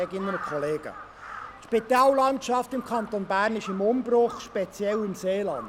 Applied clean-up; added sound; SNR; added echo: none; Crow; 15 dB; none.